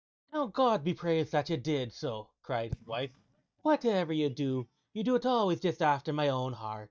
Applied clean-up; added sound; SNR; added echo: neural mask model DeepFilterNet 3.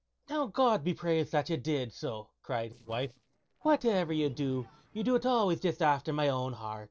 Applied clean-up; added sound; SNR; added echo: neural separator model SepFormer DNS4.